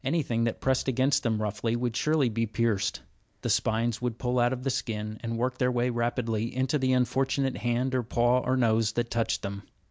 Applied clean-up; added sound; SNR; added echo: none; none; none; none.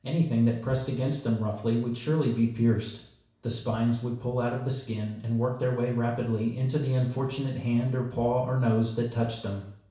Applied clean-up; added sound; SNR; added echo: none; none; none; reverberation time 0.6 s.